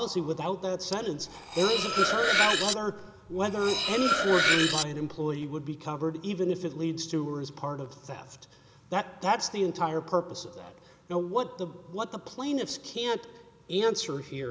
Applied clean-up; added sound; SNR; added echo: none; Cutlery, silverware; -2 dB; none.